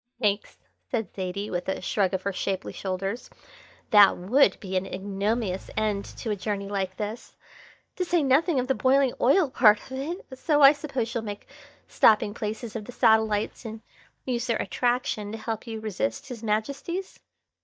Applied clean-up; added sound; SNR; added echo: neural mask model DeepFilterNet 3.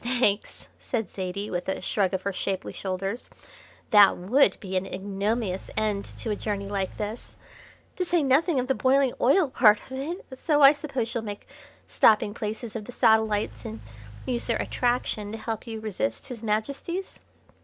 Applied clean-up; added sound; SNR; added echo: none; Engine / Car; 17 dB; none.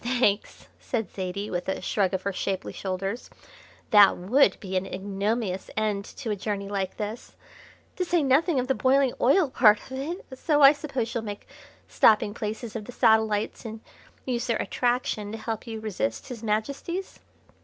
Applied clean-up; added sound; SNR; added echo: none; none; none; none.